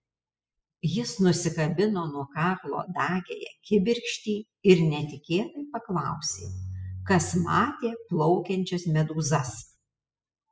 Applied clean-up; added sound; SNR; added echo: classical method spectral subtraction.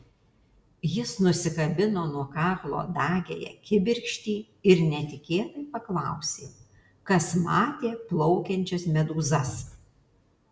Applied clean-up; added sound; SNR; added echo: none; none; none; none.